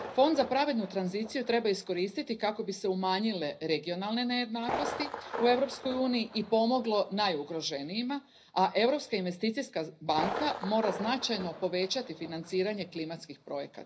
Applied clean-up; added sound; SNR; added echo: none; Thunder; 12 dB; reverberation time 0.5 s.